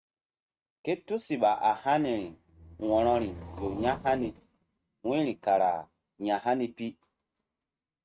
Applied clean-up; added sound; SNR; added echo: neural mask model RNNoise.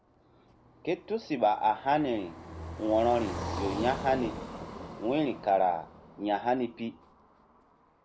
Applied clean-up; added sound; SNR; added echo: none; Car passing by; 11 dB; none.